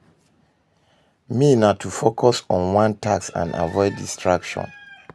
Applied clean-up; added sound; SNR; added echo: none; none; none; none.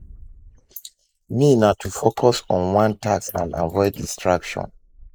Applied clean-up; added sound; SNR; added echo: neural mask model Resemble Enhance denoiser.